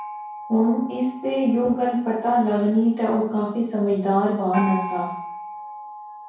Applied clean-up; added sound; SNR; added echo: none; Gong; 13 dB; reverberation time 0.6 s.